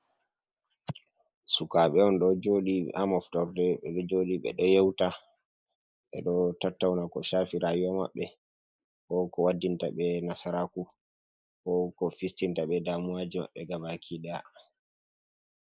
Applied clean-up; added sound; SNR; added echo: neural mask model Resemble Enhance denoiser.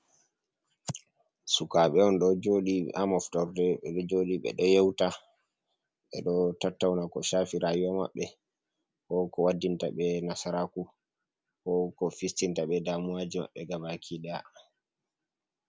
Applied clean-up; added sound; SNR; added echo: none; none; none; none.